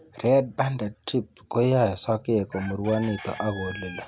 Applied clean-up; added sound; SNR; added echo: none; Chicken, rooster; 18 dB; none.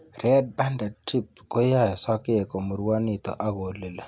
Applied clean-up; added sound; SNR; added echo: none; none; none; none.